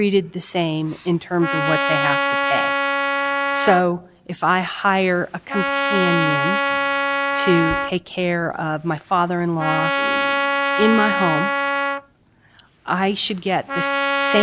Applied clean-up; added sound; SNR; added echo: none; Trumpet; 1 dB; none.